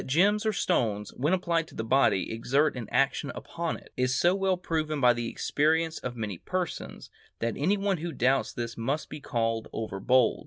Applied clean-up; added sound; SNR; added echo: none; none; none; none.